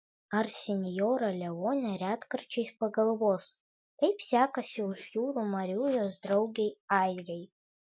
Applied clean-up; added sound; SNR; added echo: neural mask model Resemble Enhance denoiser.